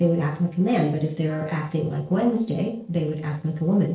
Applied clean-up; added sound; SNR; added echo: neural separator model SepFormer DNS4.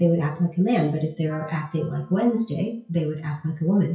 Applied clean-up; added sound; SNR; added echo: classical method WPE with log-MMSE.